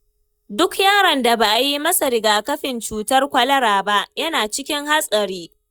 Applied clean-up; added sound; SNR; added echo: neural mask model DeepFilterNet 3.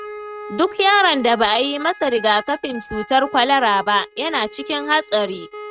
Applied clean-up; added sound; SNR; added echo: neural mask model RNNoise.